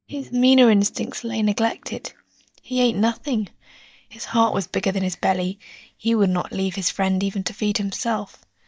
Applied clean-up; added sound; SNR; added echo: neural mask model DeepFilterNet 3.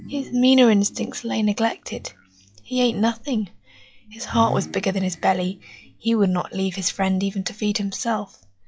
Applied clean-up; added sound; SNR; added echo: classical method log-MMSE.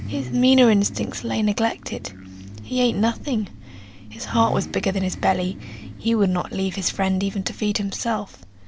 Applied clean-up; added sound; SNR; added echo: none; Idling / Accelerating, revving, vroom / Car; 13 dB; none.